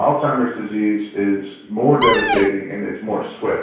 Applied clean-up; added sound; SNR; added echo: none; Cupboard open or close; -1 dB; reverberation time 0.6 s.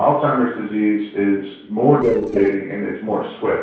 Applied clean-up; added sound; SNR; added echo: neural separator model SepFormer DNS4.